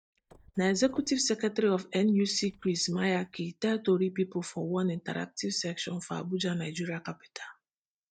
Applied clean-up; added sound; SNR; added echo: neural mask model DeepFilterNet 3.